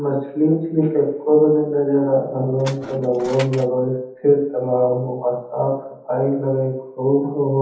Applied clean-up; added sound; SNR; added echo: none; Tools; 16 dB; reverberation time 1.3 s.